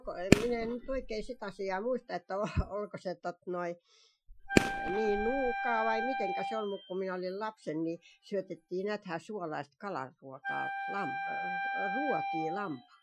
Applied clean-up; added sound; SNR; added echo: classical method Wiener filter.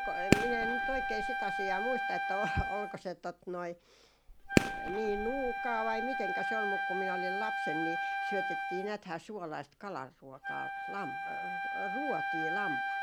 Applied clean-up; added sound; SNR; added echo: none; Wind instrument, woodwind instrument + Fireworks; -4 dB; none.